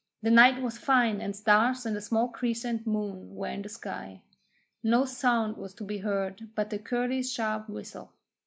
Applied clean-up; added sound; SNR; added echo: none; none; none; none.